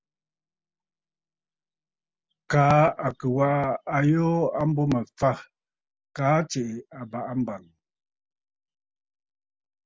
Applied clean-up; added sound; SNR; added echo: none; none; none; none.